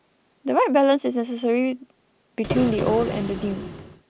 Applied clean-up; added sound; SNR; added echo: none; Printer; 6 dB; none.